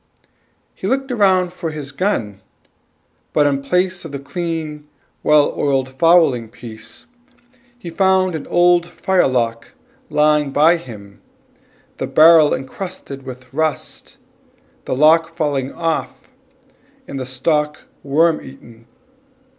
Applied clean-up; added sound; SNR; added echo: none; none; none; none.